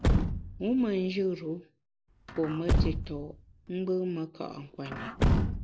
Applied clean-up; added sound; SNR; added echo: none; Truck; -2 dB; none.